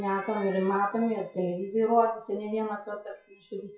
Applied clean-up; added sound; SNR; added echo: classical method WPE with log-MMSE.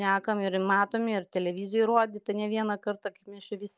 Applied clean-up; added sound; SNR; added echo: none; none; none; none.